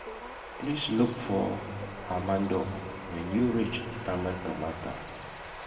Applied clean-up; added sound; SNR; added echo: none; Bird vocalization, bird call, bird song; 11 dB; reverberation time 2.3 s.